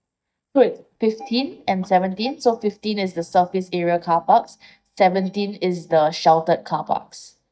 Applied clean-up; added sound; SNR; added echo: neural mask model DeepFilterNet 3.